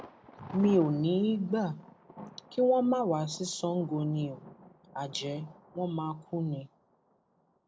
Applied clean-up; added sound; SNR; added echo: none; Thunder; 19 dB; none.